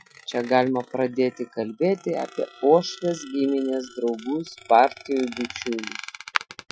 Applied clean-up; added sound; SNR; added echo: classical method Wiener filter.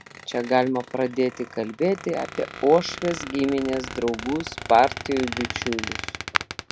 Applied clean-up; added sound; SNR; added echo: none; Squeak; 11 dB; none.